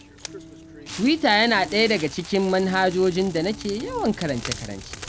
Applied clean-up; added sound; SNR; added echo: none; Crackle; 14 dB; none.